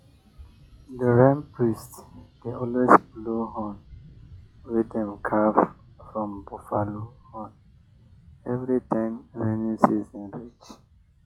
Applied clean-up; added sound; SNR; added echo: classical method log-MMSE.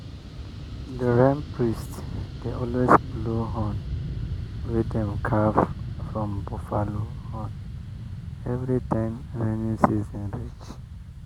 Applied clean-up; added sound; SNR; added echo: none; Fixed-wing aircraft, airplane; 7 dB; none.